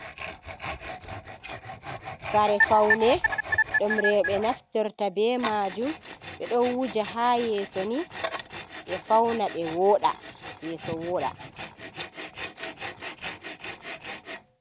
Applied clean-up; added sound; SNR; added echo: none; Tools; 8 dB; none.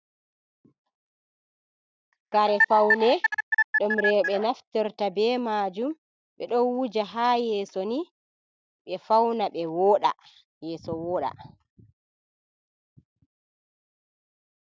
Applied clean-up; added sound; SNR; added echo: none; none; none; none.